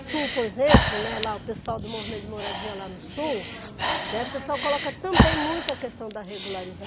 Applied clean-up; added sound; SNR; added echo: none; Breathing; -2 dB; none.